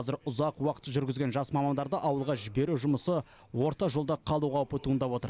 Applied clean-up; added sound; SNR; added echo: none; none; none; none.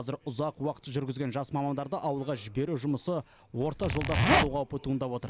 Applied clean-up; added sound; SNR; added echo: none; Zipper (clothing); -5 dB; none.